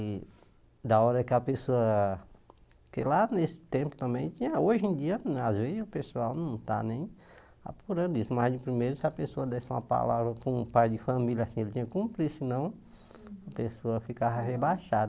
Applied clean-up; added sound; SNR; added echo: none; none; none; none.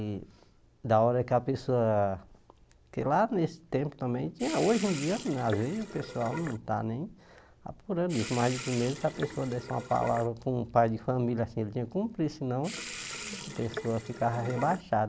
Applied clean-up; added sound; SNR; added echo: none; Sink (filling or washing) / Water tap, faucet; 11 dB; none.